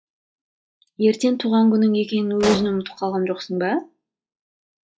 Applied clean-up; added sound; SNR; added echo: classical method log-MMSE.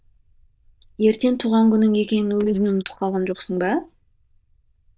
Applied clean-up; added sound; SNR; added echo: neural diffusion model UNIVERSE++.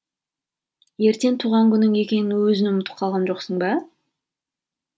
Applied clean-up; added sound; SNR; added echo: none; none; none; none.